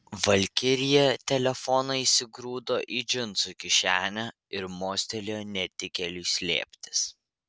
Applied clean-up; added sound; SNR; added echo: none; none; none; none.